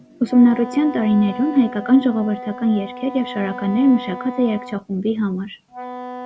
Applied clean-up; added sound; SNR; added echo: none; Wind instrument, woodwind instrument; 13 dB; none.